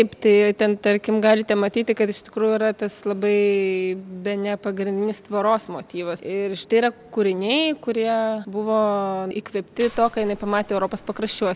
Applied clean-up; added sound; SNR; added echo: none; Mechanisms; 19 dB; none.